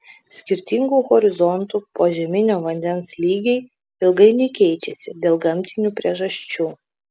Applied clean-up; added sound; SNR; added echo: none; none; none; none.